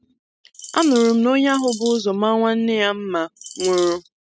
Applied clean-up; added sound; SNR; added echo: classical method spectral subtraction.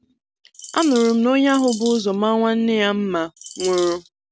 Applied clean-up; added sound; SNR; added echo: none; Bird vocalization, bird call, bird song; 15 dB; none.